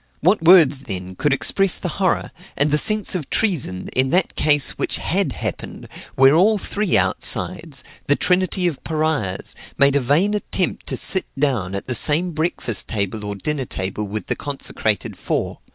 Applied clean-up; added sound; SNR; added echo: none; none; none; none.